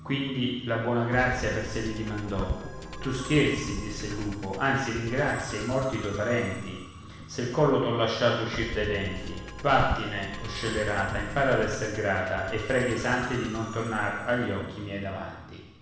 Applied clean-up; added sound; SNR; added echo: none; Musical instrument; 10 dB; reverberation time 0.9 s.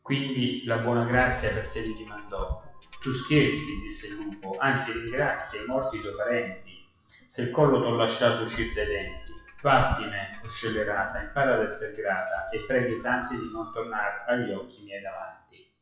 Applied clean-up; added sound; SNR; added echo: classical method WPE with log-MMSE.